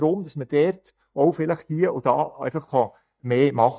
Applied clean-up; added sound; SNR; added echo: neural mask model DeepFilterNet 3.